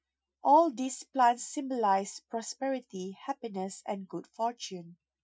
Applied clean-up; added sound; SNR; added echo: classical method Wiener filter.